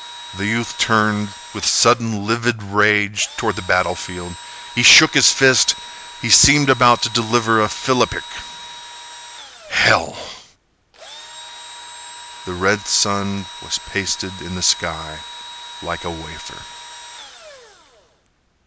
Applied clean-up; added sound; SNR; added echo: none; Engine / Drill; 16 dB; none.